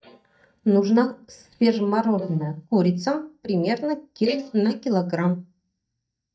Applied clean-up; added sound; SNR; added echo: neural mask model DeepFilterNet 3.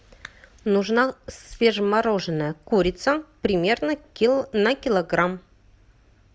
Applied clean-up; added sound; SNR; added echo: none; none; none; none.